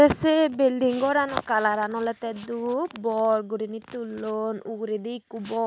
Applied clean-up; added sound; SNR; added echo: none; none; none; none.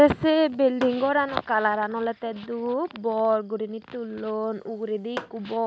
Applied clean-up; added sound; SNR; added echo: none; Tap / Hammer; 16 dB; none.